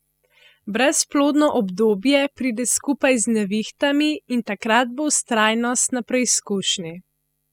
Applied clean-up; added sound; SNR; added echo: classical method spectral subtraction.